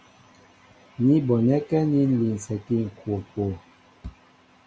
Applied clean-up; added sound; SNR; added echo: none; none; none; none.